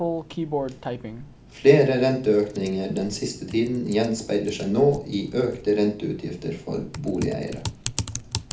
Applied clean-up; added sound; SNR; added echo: none; Typing; 10 dB; reverberation time 0.4 s.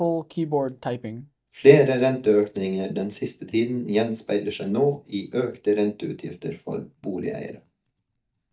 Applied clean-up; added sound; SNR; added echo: neural mask model DeepFilterNet 3.